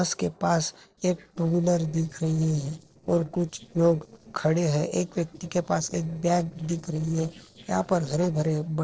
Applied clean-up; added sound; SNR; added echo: neural separator model SepFormer DNS4.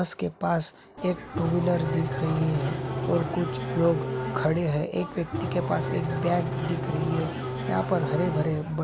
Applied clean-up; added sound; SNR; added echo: none; Race car, auto racing / Engine starting; 3 dB; none.